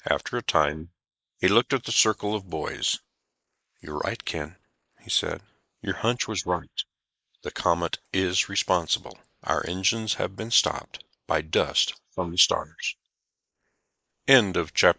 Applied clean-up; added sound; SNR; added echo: neural mask model Resemble Enhance denoiser.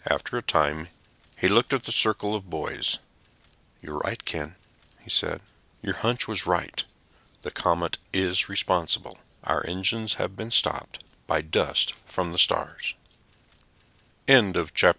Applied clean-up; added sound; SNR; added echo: none; none; none; none.